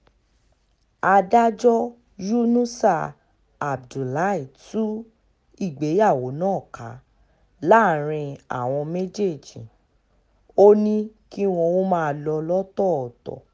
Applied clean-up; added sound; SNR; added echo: none; none; none; none.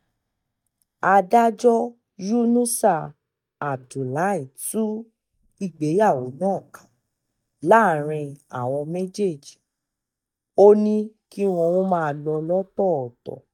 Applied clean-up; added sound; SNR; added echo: neural mask model DeepFilterNet 3.